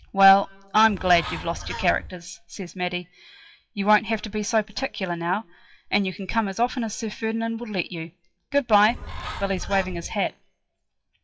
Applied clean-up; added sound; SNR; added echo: classical method WPE with log-MMSE.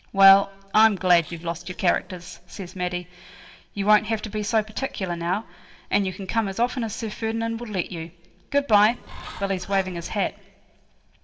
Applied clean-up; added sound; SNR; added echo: neural separator model SepFormer DNS4.